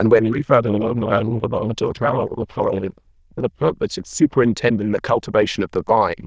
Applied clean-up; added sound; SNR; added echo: neural diffusion model UNIVERSE++.